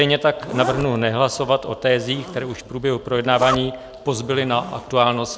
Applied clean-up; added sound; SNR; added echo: none; Zipper (clothing); 13 dB; none.